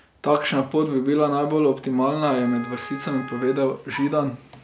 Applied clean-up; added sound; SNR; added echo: none; Wind instrument, woodwind instrument; 17 dB; none.